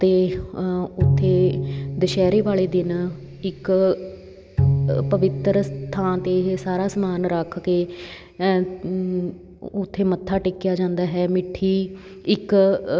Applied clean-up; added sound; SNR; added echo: none; Bowed string instrument; 3 dB; none.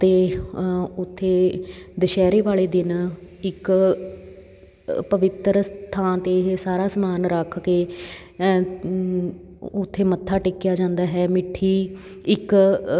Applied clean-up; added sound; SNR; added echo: none; none; none; none.